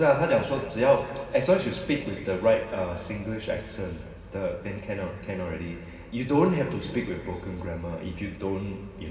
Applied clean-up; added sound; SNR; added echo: none; none; none; reverberation time 2.1 s.